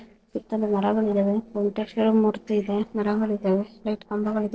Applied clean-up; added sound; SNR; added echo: neural separator model SepFormer DNS4.